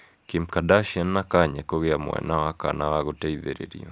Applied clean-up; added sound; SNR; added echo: none; none; none; none.